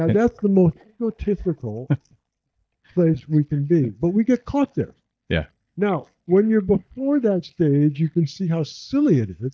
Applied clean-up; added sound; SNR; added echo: neural mask model DeepFilterNet 3.